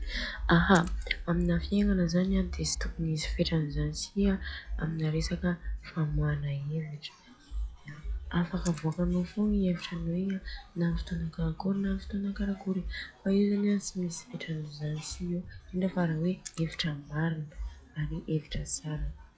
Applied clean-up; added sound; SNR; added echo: classical method log-MMSE.